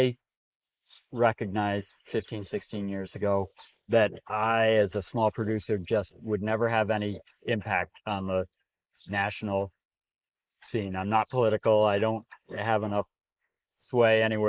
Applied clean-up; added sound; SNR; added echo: neural mask model Resemble Enhance denoiser.